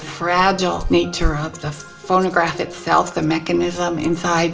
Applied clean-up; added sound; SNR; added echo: none; Rattle; 11 dB; reverberation time 0.5 s.